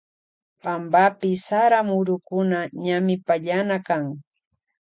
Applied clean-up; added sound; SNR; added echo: none; none; none; none.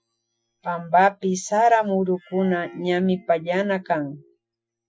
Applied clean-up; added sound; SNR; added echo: classical method Wiener filter.